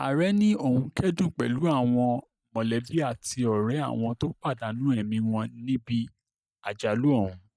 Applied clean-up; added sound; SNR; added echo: neural mask model DeepFilterNet 3.